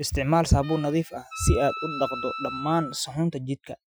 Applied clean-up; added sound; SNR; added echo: classical method Wiener filter.